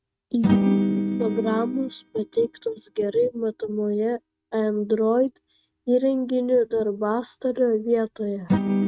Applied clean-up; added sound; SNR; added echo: neural mask model RNNoise.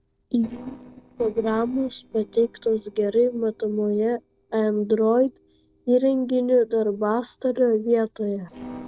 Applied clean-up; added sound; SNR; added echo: neural separator model SepFormer DNS4.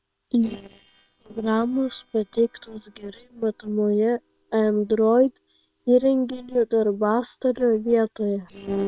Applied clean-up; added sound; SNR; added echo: neural separator model SepFormer WHAM!.